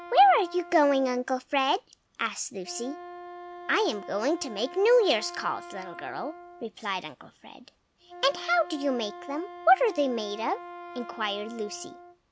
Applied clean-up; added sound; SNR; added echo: none; Wind instrument, woodwind instrument; 16 dB; none.